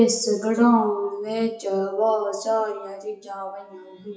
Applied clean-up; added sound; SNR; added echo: classical method WPE with log-MMSE.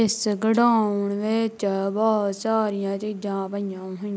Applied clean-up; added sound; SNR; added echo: none; none; none; none.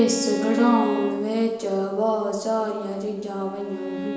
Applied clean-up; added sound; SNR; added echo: none; Bowed string instrument; 7 dB; reverberation time 1.0 s.